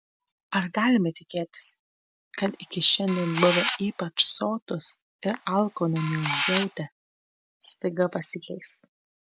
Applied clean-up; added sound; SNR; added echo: none; Camera; 2 dB; none.